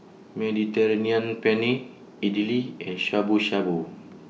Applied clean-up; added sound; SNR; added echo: none; none; none; none.